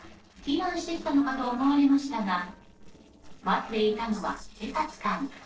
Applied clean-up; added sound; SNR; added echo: neural separator model SepFormer DNS4.